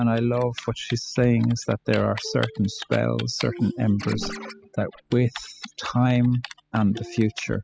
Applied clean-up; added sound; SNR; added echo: classical method spectral subtraction.